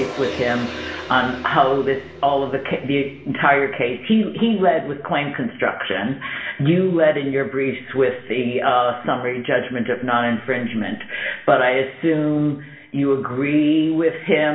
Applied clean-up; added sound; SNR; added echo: none; Gong; 20 dB; reverberation time 0.7 s.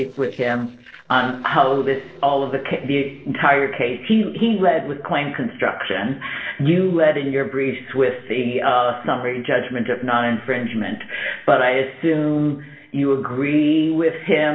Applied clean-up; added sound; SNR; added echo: neural separator model SepFormer DNS4.